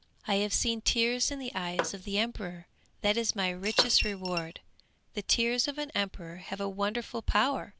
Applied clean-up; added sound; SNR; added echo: none; Coin (dropping) / Glass + Tap / Hammer; 6 dB; none.